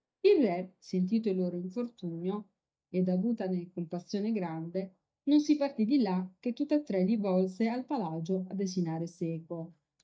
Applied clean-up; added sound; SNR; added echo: neural mask model DeepFilterNet 3.